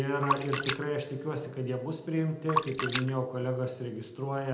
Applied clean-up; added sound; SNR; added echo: none; Splash, splatter; 4 dB; reverberation time 0.7 s.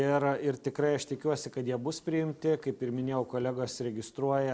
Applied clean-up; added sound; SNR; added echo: none; none; none; none.